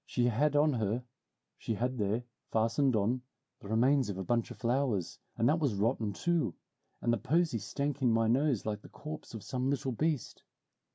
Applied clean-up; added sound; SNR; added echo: none; none; none; none.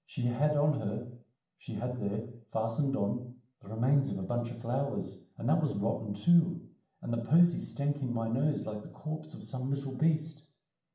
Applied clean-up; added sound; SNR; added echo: none; none; none; reverberation time 0.6 s.